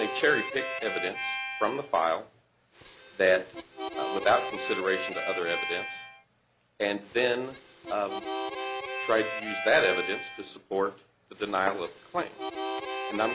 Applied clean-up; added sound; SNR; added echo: none; Harmonica; 6 dB; none.